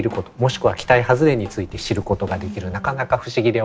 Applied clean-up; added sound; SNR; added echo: none; Bird + Drum kit; 19 dB; none.